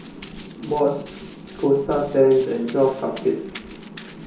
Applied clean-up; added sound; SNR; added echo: none; Run; 19 dB; reverberation time 0.6 s.